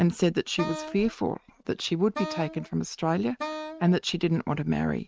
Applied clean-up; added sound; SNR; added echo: neural mask model RNNoise.